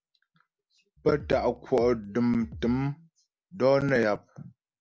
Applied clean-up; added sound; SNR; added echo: none; Drum kit; 16 dB; none.